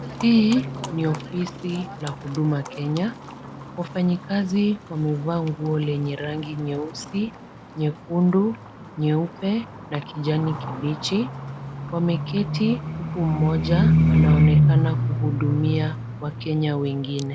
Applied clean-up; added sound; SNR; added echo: none; Livestock, farm animals, working animals; 1 dB; none.